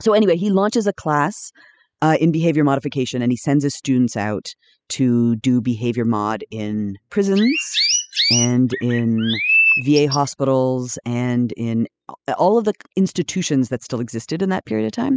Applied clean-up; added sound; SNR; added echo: classical method spectral subtraction.